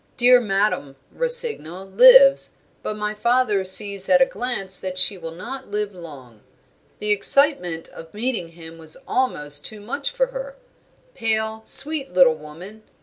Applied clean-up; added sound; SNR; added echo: none; none; none; none.